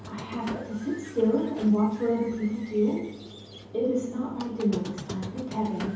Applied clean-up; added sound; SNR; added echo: none; Squeak; 13 dB; reverberation time 0.9 s.